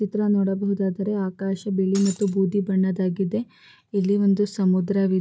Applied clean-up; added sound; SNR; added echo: none; Shatter; 15 dB; none.